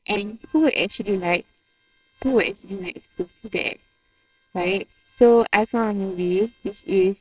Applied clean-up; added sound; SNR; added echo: neural separator model SepFormer WHAMR!.